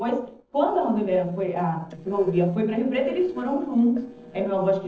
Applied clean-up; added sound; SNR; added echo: neural separator model SepFormer DNS4.